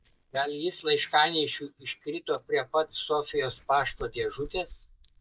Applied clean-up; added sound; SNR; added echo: neural mask model DeepFilterNet 3.